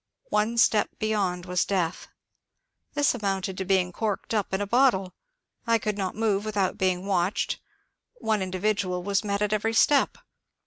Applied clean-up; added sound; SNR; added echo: none; none; none; none.